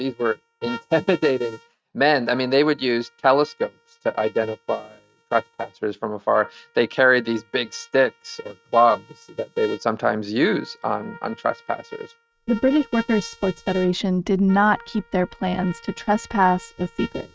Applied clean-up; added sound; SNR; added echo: neural mask model RNNoise.